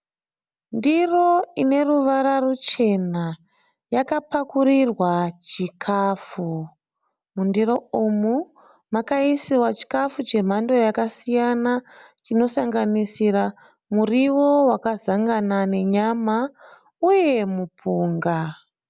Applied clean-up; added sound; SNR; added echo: none; none; none; none.